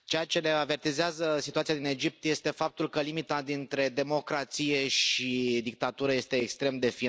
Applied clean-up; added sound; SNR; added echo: none; none; none; none.